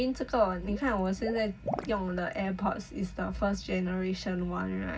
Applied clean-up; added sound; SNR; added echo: none; Water / Liquid; 12 dB; reverberation time 0.4 s.